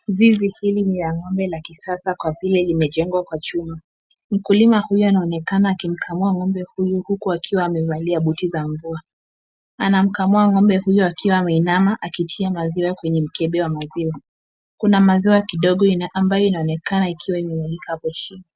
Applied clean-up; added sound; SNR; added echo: none; none; none; none.